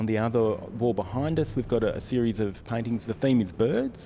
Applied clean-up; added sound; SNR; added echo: none; Squeak; 16 dB; none.